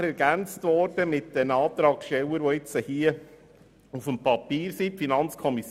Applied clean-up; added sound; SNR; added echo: none; none; none; none.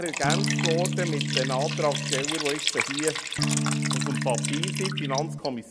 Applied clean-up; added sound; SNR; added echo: none; Liquid + Electric guitar / Strum; -3 dB; none.